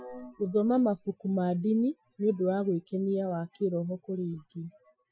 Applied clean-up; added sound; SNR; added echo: classical method Wiener filter.